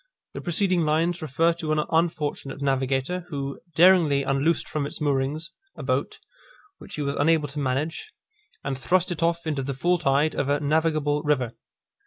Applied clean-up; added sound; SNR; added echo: none; none; none; none.